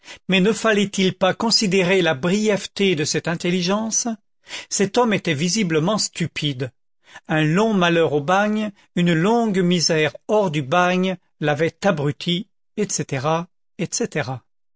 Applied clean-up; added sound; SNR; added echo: none; none; none; none.